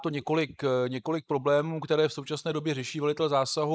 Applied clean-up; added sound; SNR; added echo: neural mask model Resemble Enhance denoiser.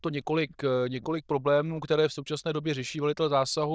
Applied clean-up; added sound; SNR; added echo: neural diffusion model UNIVERSE++.